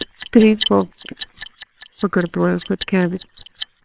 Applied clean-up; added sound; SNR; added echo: neural separator model SepFormer WHAMR!.